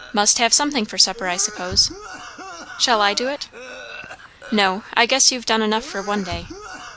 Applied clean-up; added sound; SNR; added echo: none; Cough; 16 dB; none.